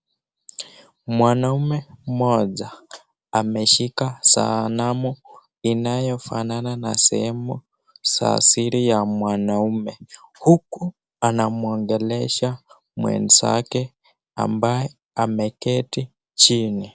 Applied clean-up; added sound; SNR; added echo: none; none; none; none.